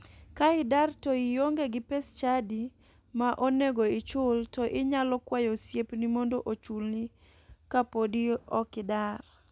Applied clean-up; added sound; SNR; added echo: none; none; none; none.